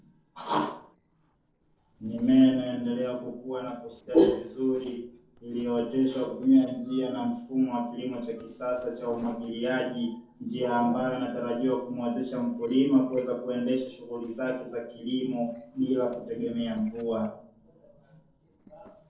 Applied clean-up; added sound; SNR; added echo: neural separator model SepFormer DNS4.